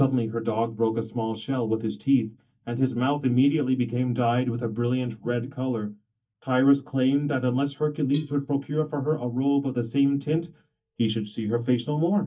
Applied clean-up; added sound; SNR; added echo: neural mask model DeepFilterNet 3.